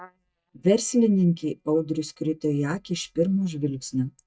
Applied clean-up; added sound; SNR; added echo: neural mask model DeepFilterNet 3.